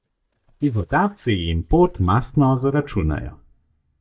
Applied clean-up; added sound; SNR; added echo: neural mask model DeepFilterNet 3.